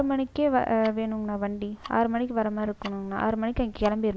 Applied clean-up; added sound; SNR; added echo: none; Tick-tock; 17 dB; none.